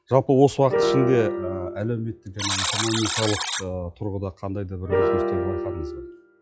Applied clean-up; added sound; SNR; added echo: classical method log-MMSE.